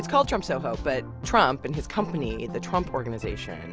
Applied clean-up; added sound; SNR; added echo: none; none; none; none.